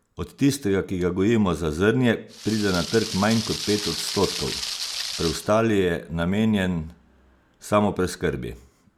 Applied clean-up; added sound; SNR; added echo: none; Rain; 7 dB; none.